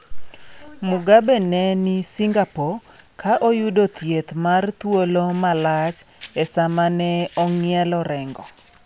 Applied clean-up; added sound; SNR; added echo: none; none; none; none.